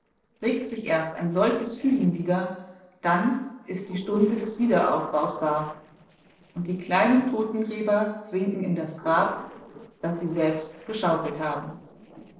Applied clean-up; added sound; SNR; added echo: neural separator model SepFormer DNS4.